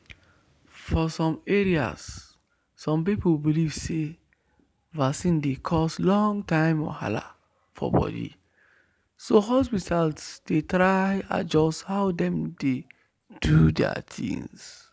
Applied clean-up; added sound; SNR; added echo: none; none; none; none.